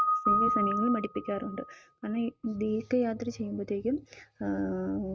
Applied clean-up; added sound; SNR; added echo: neural mask model RNNoise.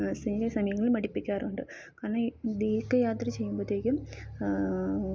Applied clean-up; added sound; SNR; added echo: none; none; none; none.